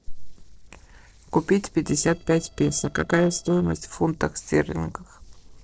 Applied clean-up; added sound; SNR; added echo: neural separator model SepFormer DNS4.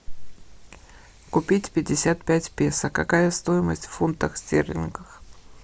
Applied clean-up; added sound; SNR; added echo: none; none; none; none.